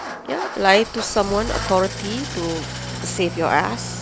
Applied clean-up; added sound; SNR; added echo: none; Idling / Engine starting; 7 dB; none.